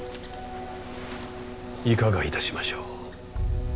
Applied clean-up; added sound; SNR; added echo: none; Mechanical fan; 16 dB; none.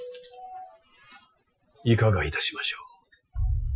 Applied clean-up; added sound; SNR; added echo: classical method Wiener filter.